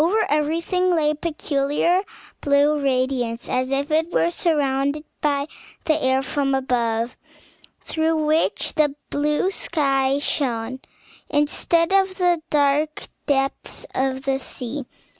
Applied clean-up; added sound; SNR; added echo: none; none; none; none.